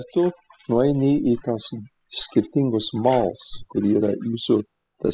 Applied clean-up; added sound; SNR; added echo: classical method spectral subtraction.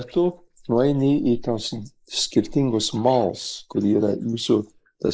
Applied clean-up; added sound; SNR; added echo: neural mask model Resemble Enhance denoiser.